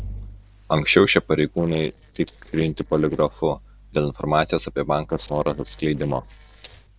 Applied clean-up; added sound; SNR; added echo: neural separator model SepFormer DNS4.